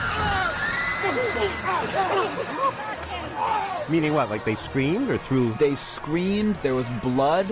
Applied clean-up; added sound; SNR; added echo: none; none; none; none.